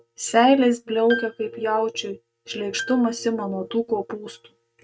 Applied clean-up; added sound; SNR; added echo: neural mask model RNNoise.